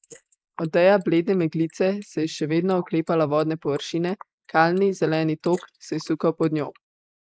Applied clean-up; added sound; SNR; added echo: neural mask model Resemble Enhance denoiser.